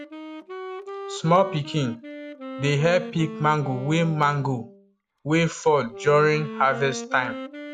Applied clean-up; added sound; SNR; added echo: none; Wind instrument, woodwind instrument; 12 dB; none.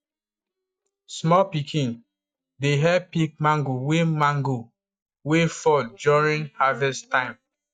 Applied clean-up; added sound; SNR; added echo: neural mask model DeepFilterNet 3.